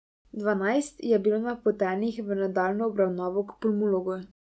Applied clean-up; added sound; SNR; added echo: none; none; none; none.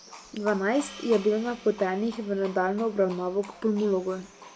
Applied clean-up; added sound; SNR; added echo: none; Livestock, farm animals, working animals + Gong; 18 dB; none.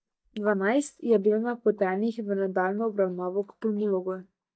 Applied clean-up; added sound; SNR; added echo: neural mask model DeepFilterNet 3.